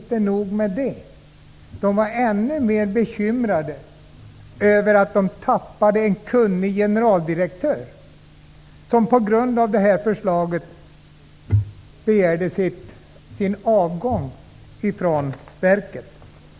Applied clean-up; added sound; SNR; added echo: none; none; none; none.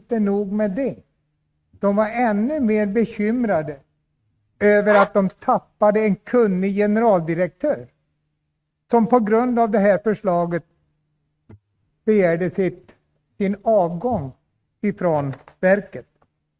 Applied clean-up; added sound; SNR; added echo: neural mask model RNNoise.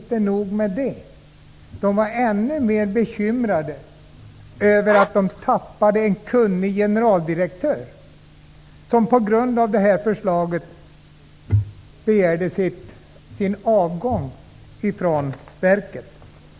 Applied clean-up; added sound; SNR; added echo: none; Zipper (clothing); 5 dB; none.